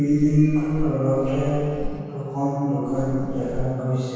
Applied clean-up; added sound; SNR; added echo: none; Wind; 8 dB; reverberation time 2.2 s.